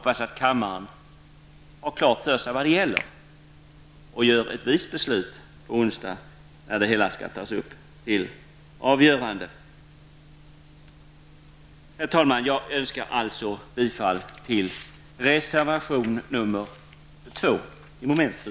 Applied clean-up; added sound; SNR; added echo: none; Finger snapping; 13 dB; none.